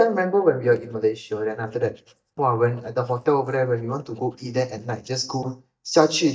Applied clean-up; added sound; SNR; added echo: neural mask model DeepFilterNet 3.